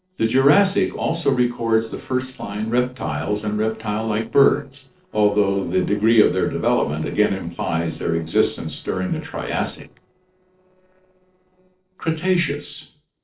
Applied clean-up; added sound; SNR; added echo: neural separator model SepFormer DNS4.